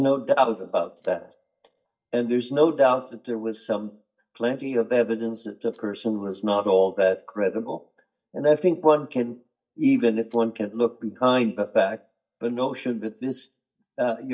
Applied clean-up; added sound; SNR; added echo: neural mask model DeepFilterNet 3.